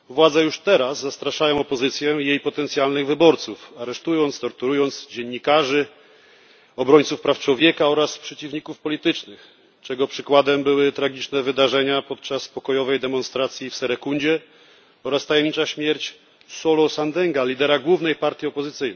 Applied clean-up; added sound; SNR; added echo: none; none; none; none.